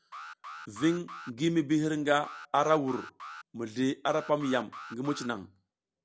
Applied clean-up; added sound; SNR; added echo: none; Alarm; 15 dB; none.